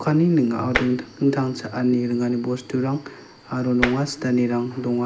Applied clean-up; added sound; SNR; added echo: none; Tap; 5 dB; none.